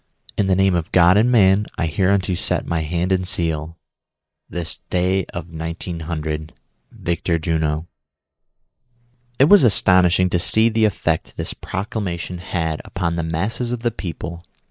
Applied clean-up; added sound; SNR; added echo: neural mask model Resemble Enhance denoiser.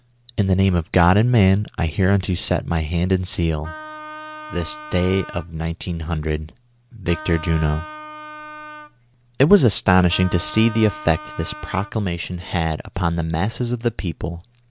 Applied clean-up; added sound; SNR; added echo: none; Wind instrument, woodwind instrument; 15 dB; none.